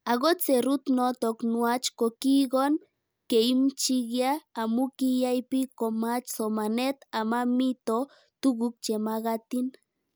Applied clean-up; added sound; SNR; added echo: none; none; none; none.